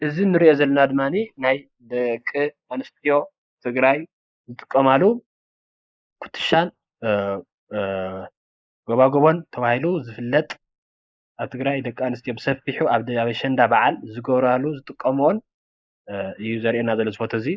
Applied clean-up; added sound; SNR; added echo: neural mask model Resemble Enhance denoiser.